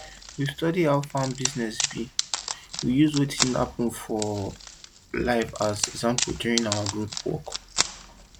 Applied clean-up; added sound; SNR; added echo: none; Wood; 6 dB; none.